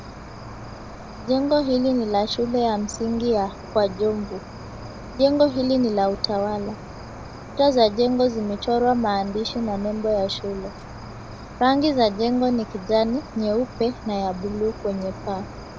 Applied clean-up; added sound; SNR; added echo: none; Cricket; 14 dB; none.